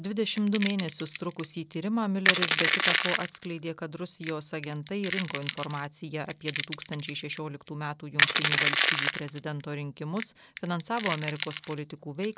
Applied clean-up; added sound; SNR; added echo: none; Crushing; -1 dB; none.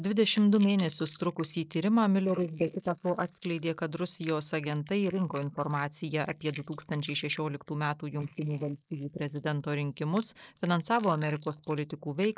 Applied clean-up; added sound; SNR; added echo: neural mask model Resemble Enhance denoiser.